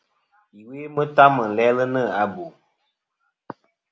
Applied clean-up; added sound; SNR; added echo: none; none; none; none.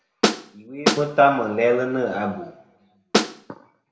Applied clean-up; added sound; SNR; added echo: none; Snare drum; -1 dB; reverberation time 0.7 s.